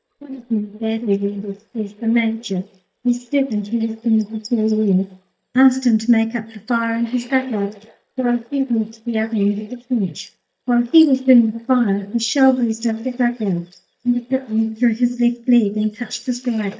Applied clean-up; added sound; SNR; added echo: neural mask model DeepFilterNet 3.